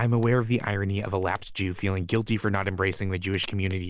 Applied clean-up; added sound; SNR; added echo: none; Walk, footsteps; 18 dB; none.